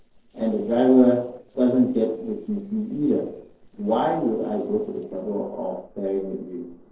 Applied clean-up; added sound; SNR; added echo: neural separator model SepFormer DNS4.